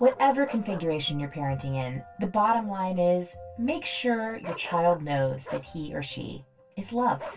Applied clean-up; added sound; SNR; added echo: none; Bark; 18 dB; reverberation time 0.1 s.